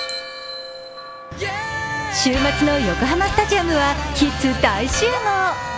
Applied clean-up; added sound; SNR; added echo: none; Church bell; 13 dB; none.